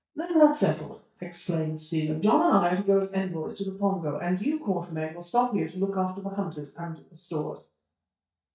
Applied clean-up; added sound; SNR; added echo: neural mask model DeepFilterNet 3.